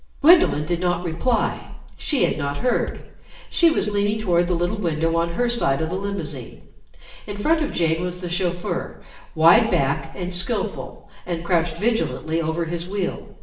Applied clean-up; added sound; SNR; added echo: none; Bass drum; 18 dB; reverberation time 0.7 s.